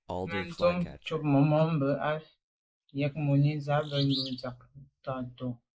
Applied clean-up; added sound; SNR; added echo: neural mask model Resemble Enhance denoiser.